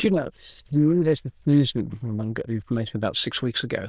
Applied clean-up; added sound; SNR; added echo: neural diffusion model UNIVERSE++.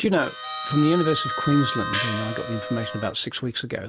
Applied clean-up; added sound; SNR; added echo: none; Harmonica + Gong; 6 dB; none.